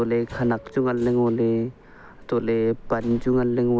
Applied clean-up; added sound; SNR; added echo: none; Subway, metro, underground; 17 dB; none.